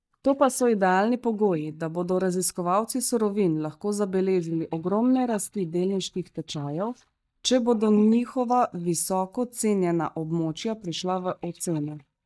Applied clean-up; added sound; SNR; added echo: neural mask model DeepFilterNet 3.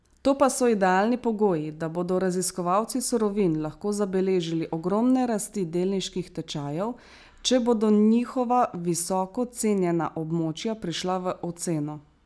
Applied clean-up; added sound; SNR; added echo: none; none; none; none.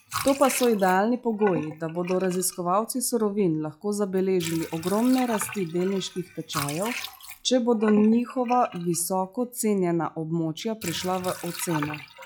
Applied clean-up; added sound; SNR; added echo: classical method log-MMSE.